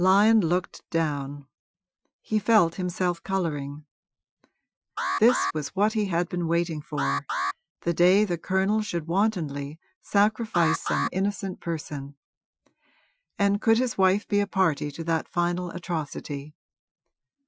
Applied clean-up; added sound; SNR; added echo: classical method Wiener filter.